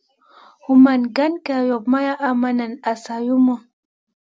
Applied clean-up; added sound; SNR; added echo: none; none; none; none.